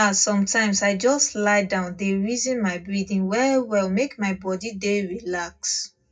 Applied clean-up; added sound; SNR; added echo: none; none; none; reverberation time 0.3 s.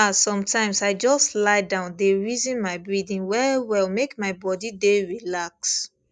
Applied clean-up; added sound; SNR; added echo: none; none; none; none.